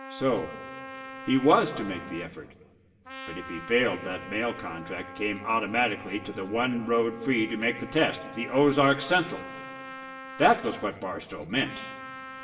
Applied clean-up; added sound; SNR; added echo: none; Trumpet; 14 dB; reverberation time 2.5 s.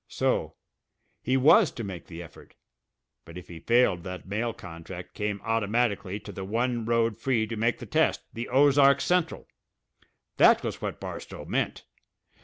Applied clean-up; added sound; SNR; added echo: none; none; none; none.